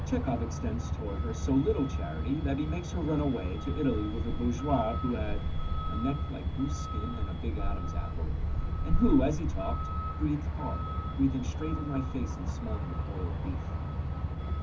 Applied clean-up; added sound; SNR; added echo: none; Truck; -1 dB; reverberation time 0.3 s.